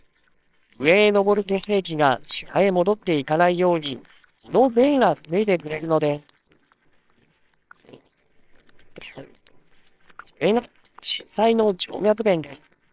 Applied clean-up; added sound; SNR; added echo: neural separator model SepFormer WHAMR!.